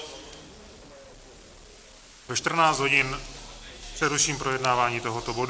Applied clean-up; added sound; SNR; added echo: none; none; none; none.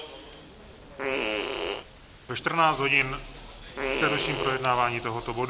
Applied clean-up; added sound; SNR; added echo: none; Fart; 4 dB; none.